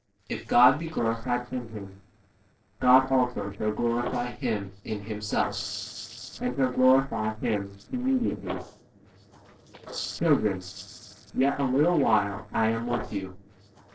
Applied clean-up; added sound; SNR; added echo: neural separator model SepFormer DNS4.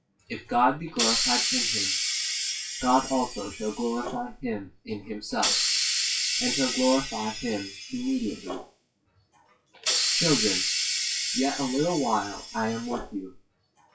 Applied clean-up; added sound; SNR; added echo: classical method WPE with log-MMSE.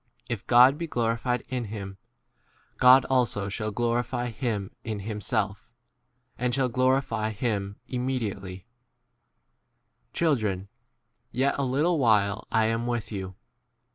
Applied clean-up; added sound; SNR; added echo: none; none; none; none.